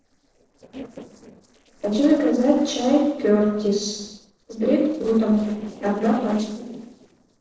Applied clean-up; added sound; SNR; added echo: neural separator model SepFormer DNS4.